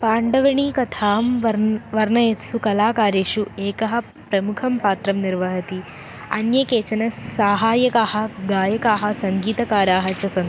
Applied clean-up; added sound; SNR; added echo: none; none; none; none.